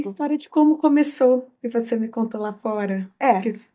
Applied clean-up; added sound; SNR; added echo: neural mask model DeepFilterNet 3.